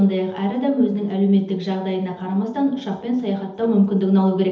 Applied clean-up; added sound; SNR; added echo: none; none; none; reverberation time 0.8 s.